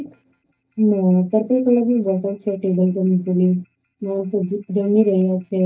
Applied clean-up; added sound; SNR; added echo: neural mask model DeepFilterNet 3.